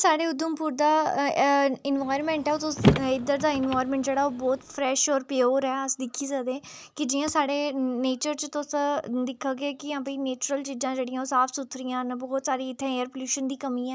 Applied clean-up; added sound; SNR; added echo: none; Car; 3 dB; none.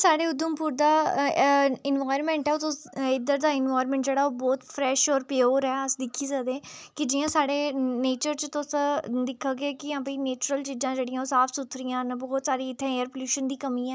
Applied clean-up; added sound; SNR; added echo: none; none; none; none.